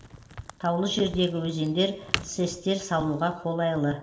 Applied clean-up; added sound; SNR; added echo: none; Crack; 12 dB; reverberation time 1.9 s.